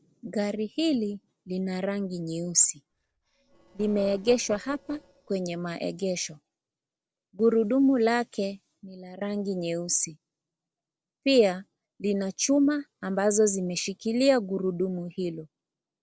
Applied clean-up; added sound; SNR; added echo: neural separator model SepFormer DNS4.